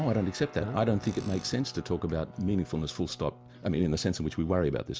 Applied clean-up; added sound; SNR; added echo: none; Guitar + Tools; 19 dB; none.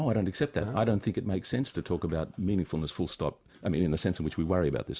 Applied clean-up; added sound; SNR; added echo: none; none; none; none.